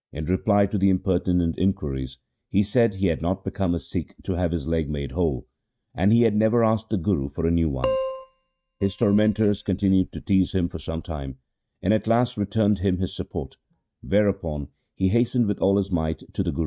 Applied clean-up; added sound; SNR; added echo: neural mask model RNNoise.